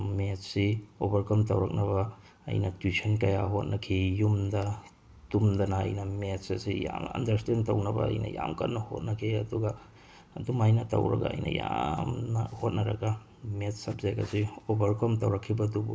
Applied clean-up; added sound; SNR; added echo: none; none; none; none.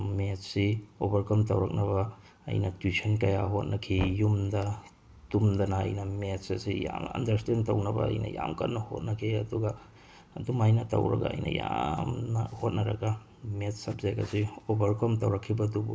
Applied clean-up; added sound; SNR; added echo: none; Knock; 16 dB; none.